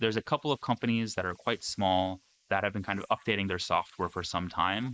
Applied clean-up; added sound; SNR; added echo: neural mask model Resemble Enhance denoiser.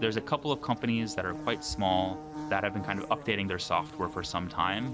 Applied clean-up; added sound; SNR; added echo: none; Buzz / Bird; 11 dB; none.